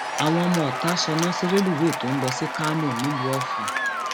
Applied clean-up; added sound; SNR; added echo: none; Applause / Cheering; 3 dB; none.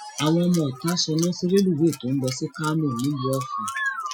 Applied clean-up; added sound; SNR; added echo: classical method Wiener filter.